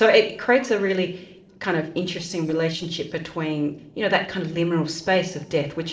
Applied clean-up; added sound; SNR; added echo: neural separator model SepFormer DNS4.